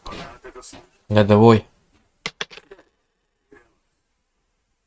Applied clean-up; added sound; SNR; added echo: neural mask model RNNoise.